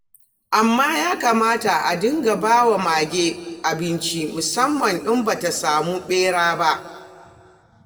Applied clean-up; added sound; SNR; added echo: none; none; none; reverberation time 1.5 s.